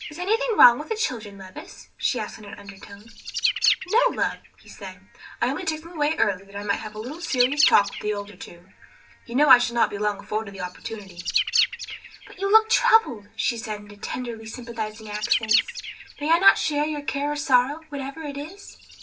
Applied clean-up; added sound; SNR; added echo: none; Bird; 8 dB; reverberation time 0.2 s.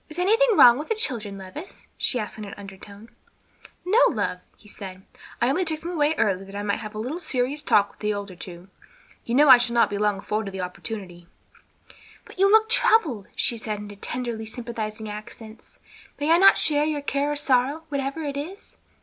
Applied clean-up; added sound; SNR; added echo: none; none; none; none.